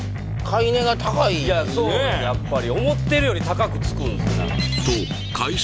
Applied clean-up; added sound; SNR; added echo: none; none; none; none.